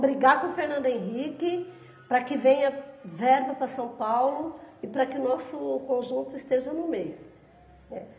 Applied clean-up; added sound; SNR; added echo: none; none; none; reverberation time 0.8 s.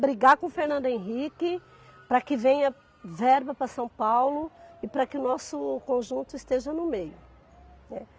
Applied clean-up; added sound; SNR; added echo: none; none; none; none.